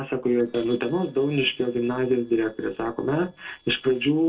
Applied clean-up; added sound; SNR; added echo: neural separator model SepFormer DNS4.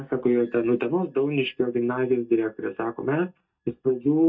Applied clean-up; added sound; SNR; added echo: neural mask model DeepFilterNet 3.